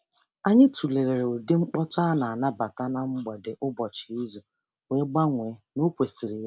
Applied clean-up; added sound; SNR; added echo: none; none; none; none.